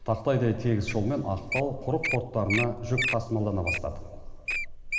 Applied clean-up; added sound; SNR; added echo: none; Wild animals; 5 dB; reverberation time 2.1 s.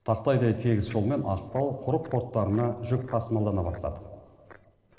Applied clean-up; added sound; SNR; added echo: neural separator model SepFormer DNS4.